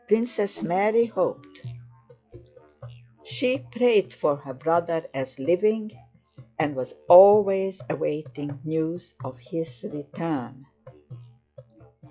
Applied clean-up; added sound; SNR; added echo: classical method log-MMSE.